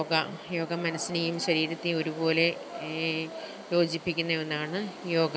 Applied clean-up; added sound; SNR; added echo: none; none; none; none.